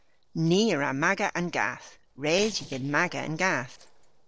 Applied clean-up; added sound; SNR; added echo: neural separator model SepFormer DNS4.